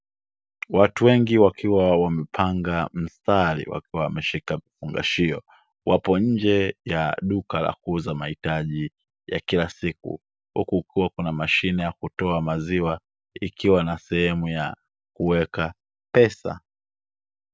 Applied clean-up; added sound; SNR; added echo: none; none; none; none.